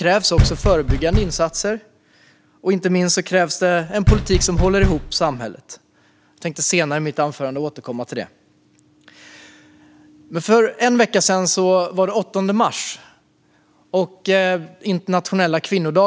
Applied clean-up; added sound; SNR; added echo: none; Knock; 0 dB; none.